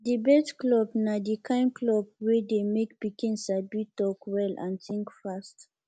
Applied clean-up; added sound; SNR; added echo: none; none; none; none.